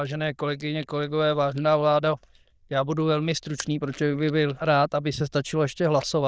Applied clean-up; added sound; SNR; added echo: neural diffusion model UNIVERSE++.